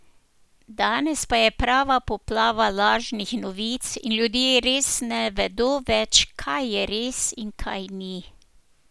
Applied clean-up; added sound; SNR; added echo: none; none; none; none.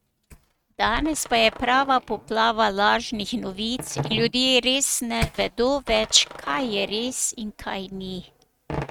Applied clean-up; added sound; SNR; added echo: neural mask model RNNoise.